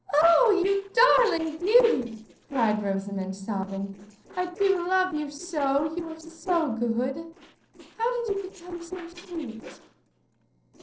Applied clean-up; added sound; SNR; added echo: neural separator model SepFormer DNS4.